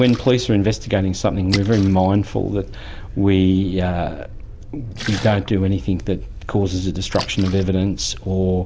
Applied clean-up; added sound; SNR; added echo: none; Splash, splatter; 17 dB; none.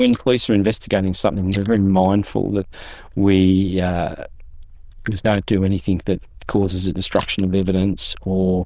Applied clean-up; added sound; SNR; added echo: neural diffusion model UNIVERSE++.